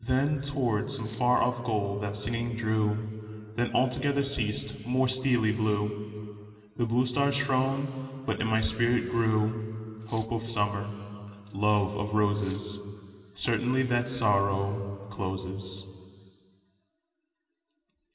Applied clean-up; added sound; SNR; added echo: none; Cutlery, silverware; 15 dB; reverberation time 2.7 s.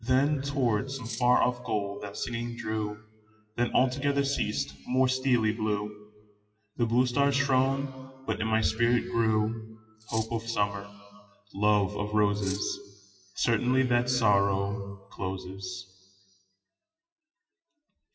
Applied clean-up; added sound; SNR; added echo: classical method WPE with log-MMSE.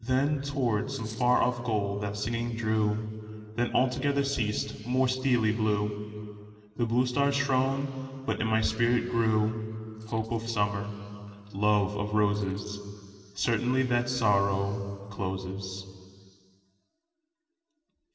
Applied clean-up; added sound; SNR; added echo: neural separator model SepFormer DNS4.